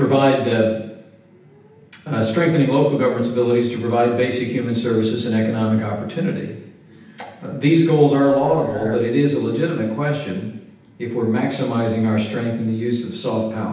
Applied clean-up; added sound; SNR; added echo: none; Burping, eructation; 14 dB; reverberation time 0.9 s.